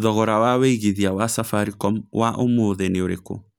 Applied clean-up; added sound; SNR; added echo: none; none; none; none.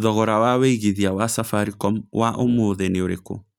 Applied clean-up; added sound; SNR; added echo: neural mask model RNNoise.